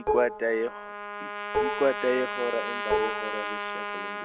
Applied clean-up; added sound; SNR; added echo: none; Dishes, pots, and pans + Trumpet; 1 dB; none.